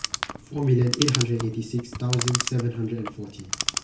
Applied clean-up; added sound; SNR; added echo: none; Clock; 5 dB; reverberation time 0.3 s.